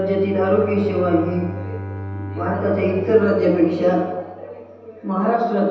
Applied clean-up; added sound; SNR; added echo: none; Bowed string instrument; 12 dB; reverberation time 1.1 s.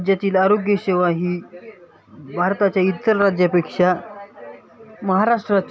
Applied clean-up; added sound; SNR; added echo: none; none; none; none.